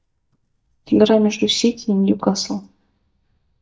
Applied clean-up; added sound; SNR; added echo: neural mask model DeepFilterNet 3.